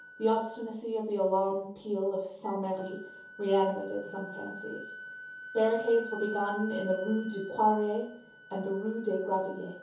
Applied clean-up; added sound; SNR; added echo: none; Wind instrument, woodwind instrument; 15 dB; reverberation time 0.6 s.